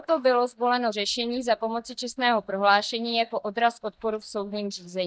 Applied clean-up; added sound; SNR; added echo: neural mask model DeepFilterNet 3.